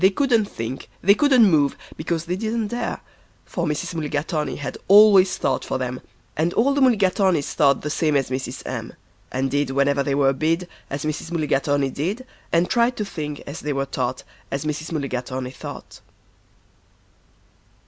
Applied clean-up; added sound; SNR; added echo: none; none; none; none.